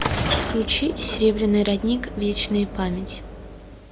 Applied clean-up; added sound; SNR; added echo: none; Sliding door / Train; 6 dB; none.